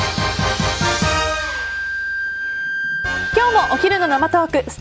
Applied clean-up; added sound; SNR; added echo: none; Wind instrument, woodwind instrument; 6 dB; none.